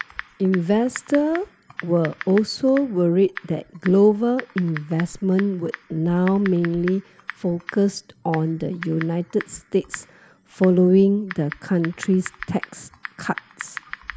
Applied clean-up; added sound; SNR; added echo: none; Typing; 16 dB; none.